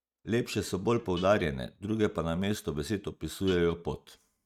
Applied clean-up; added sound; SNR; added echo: neural mask model RNNoise.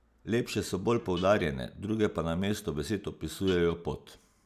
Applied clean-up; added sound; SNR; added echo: none; Guitar; 17 dB; none.